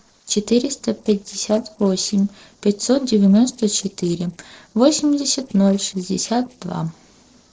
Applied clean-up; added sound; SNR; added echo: neural separator model SepFormer DNS4.